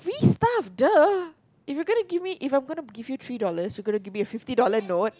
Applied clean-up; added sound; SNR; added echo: none; none; none; none.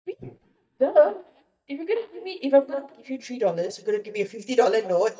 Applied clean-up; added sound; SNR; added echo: neural mask model DeepFilterNet 3.